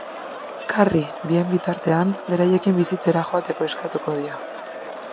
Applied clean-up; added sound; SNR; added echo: none; Crowd; 11 dB; none.